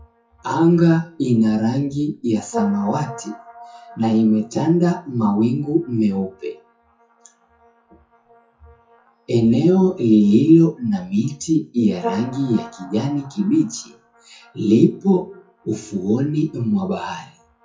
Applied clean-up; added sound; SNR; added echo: classical method WPE with log-MMSE.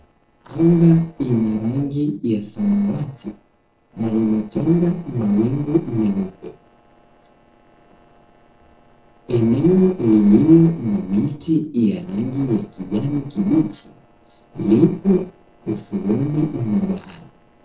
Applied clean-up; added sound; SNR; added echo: neural separator model SepFormer DNS4.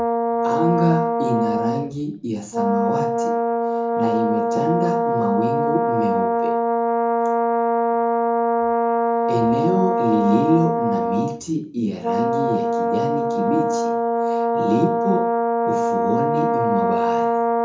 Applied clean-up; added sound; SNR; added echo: none; Brass instrument; -4 dB; reverberation time 0.5 s.